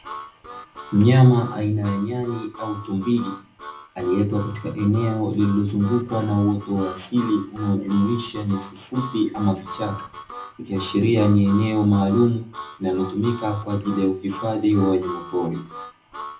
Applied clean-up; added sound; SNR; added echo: none; Harmonica; 16 dB; reverberation time 0.3 s.